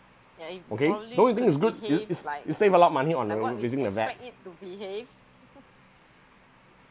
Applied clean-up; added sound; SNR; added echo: none; none; none; none.